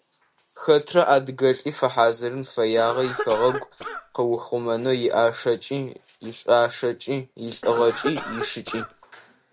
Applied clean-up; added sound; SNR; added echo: none; Cough; 9 dB; none.